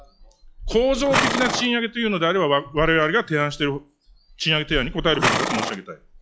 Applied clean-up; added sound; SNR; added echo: classical method log-MMSE.